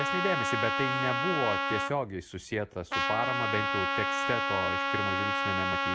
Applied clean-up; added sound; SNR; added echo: none; Trumpet; -3 dB; none.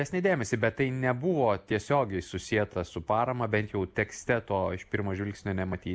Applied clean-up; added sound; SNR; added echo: none; none; none; none.